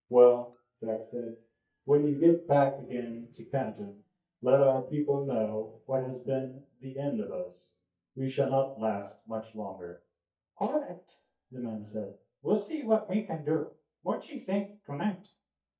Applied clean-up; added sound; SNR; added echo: neural mask model DeepFilterNet 3.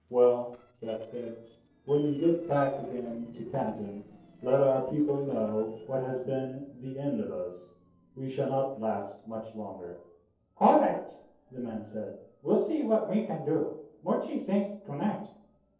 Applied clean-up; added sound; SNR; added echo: neural separator model SepFormer DNS4.